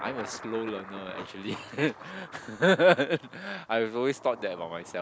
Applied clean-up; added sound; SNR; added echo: none; Thunder; 16 dB; none.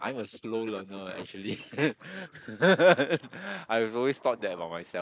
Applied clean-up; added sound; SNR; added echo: neural mask model Resemble Enhance denoiser.